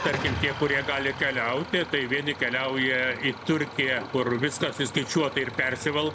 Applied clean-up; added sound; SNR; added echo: none; Idling / Engine starting; 10 dB; none.